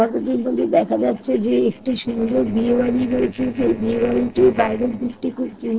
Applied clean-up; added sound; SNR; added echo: neural separator model SepFormer DNS4.